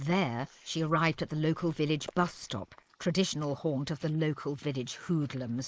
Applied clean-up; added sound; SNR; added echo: neural mask model Resemble Enhance denoiser.